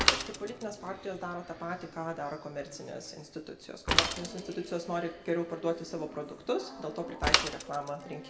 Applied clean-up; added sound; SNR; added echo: none; Mechanisms / Bicycle; -1 dB; reverberation time 0.6 s.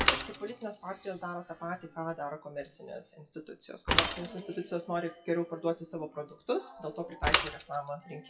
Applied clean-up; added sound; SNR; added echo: classical method WPE with log-MMSE.